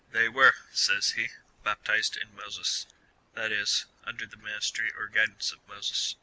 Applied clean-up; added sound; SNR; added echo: none; none; none; none.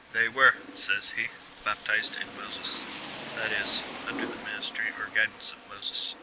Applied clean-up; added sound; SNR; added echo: none; Rain; 11 dB; none.